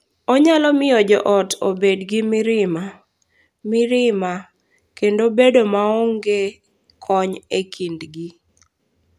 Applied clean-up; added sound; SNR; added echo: none; none; none; none.